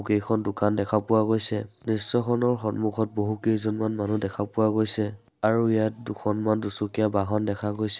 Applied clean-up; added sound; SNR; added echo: none; none; none; none.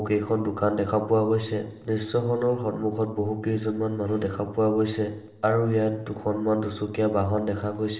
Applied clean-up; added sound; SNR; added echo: none; none; none; reverberation time 1.7 s.